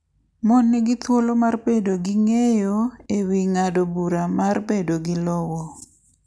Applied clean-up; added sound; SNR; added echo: none; none; none; none.